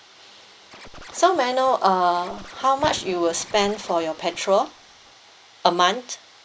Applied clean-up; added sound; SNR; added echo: none; Scratching (performance technique) + Gunshot, gunfire; 20 dB; none.